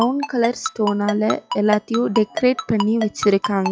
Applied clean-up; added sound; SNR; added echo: classical method log-MMSE.